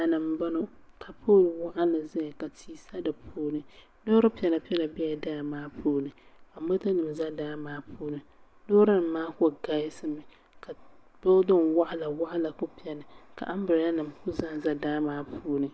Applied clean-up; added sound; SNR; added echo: none; none; none; none.